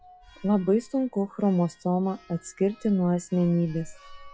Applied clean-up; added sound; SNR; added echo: classical method log-MMSE.